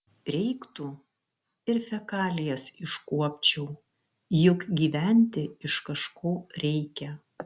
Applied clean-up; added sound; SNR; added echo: none; none; none; none.